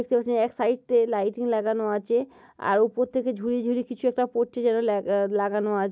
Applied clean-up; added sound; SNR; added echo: none; none; none; none.